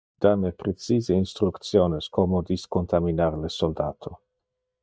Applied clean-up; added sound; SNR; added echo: neural mask model DeepFilterNet 3.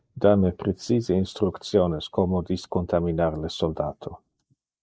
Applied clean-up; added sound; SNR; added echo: neural mask model Resemble Enhance denoiser.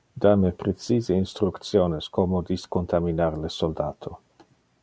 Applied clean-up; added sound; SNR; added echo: none; none; none; none.